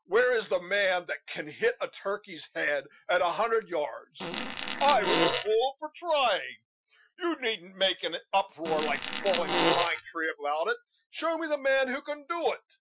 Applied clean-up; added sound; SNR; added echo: classical method Wiener filter.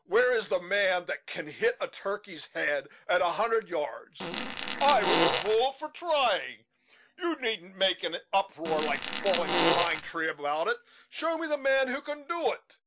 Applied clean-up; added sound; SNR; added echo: none; Fart; 0 dB; none.